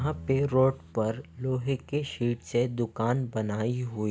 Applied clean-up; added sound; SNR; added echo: none; Bowed string instrument; 20 dB; none.